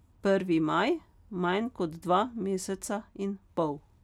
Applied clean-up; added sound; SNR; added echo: none; none; none; none.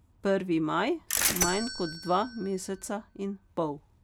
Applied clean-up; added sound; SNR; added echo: none; Bell / Mechanisms; 3 dB; none.